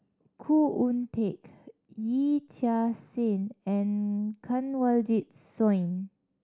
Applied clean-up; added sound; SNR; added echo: none; none; none; none.